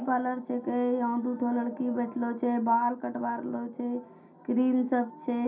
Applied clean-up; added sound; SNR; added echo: none; none; none; reverberation time 0.3 s.